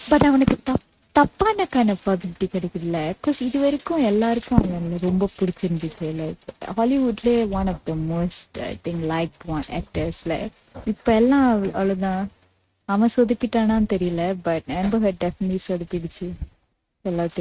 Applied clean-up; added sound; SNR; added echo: neural mask model RNNoise.